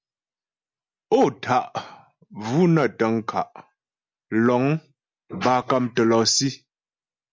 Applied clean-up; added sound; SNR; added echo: none; none; none; none.